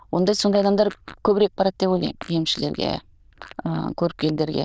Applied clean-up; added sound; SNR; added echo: neural diffusion model UNIVERSE++.